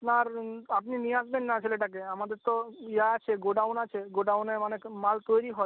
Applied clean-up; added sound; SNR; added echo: none; none; none; none.